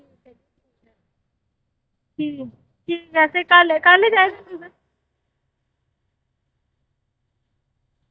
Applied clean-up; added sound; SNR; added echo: neural mask model DeepFilterNet 3.